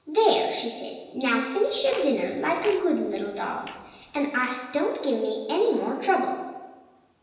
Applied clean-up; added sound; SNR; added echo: none; Fart; 19 dB; reverberation time 1.0 s.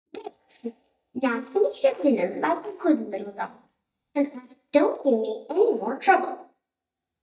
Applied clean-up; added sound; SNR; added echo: neural mask model DeepFilterNet 3.